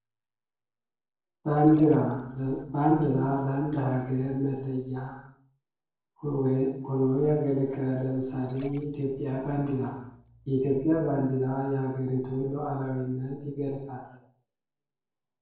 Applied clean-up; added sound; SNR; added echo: neural separator model SepFormer DNS4.